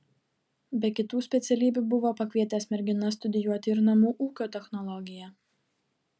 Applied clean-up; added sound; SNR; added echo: none; none; none; none.